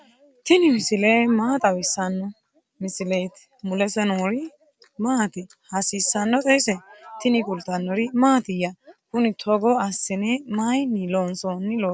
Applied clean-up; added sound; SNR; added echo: none; none; none; none.